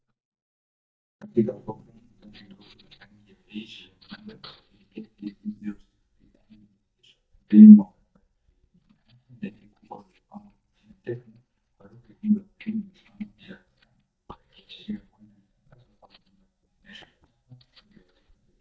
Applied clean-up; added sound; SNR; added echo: neural mask model DeepFilterNet 3.